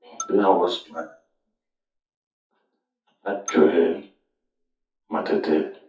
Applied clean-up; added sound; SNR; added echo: classical method WPE with log-MMSE.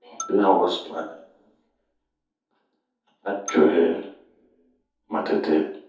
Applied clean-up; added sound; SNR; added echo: none; Marimba, xylophone; 19 dB; reverberation time 0.5 s.